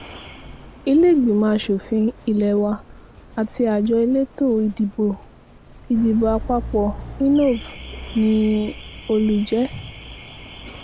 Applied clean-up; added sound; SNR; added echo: none; Alarm / Car; 16 dB; none.